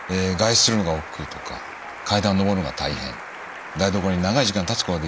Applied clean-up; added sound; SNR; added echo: none; Applause; 13 dB; none.